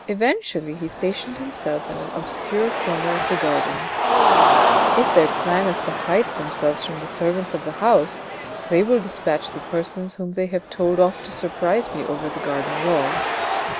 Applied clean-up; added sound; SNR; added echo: none; Cheering; 1 dB; none.